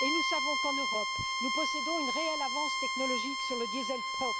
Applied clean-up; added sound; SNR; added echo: none; Bowed string instrument; -5 dB; none.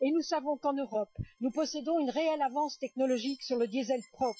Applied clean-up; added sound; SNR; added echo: classical method Wiener filter.